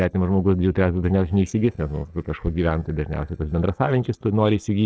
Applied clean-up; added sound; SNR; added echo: neural separator model SepFormer DNS4.